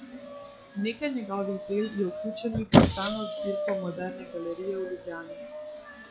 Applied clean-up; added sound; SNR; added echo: classical method log-MMSE.